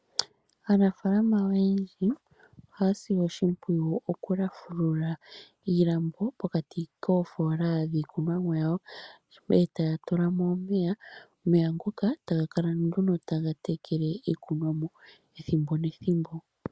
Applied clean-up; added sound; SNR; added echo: none; none; none; none.